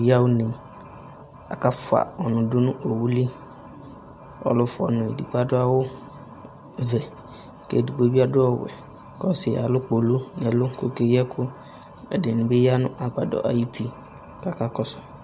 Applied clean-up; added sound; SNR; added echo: none; none; none; none.